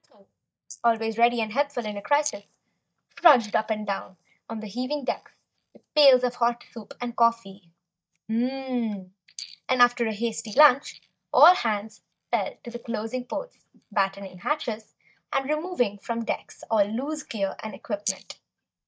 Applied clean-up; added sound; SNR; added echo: neural mask model DeepFilterNet 3.